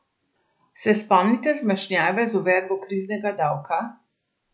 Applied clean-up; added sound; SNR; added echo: none; none; none; none.